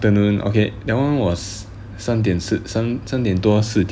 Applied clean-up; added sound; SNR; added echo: none; none; none; none.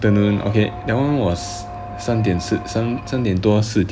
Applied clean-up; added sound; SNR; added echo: none; Squeak; 15 dB; none.